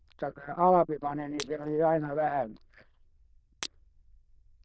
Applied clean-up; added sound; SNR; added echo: neural diffusion model UNIVERSE++.